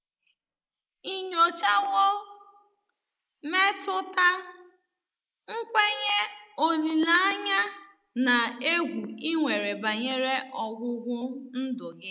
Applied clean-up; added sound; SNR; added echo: neural mask model Resemble Enhance denoiser.